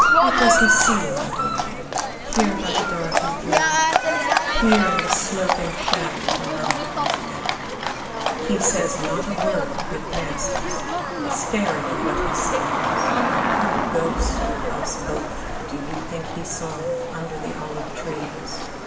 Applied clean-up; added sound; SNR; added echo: none; Livestock, farm animals, working animals; -4 dB; reverberation time 2.3 s.